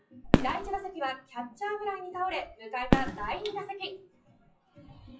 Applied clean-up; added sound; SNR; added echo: classical method WPE with log-MMSE.